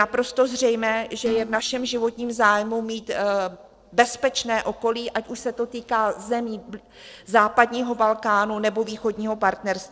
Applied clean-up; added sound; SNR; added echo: neural separator model SepFormer DNS4.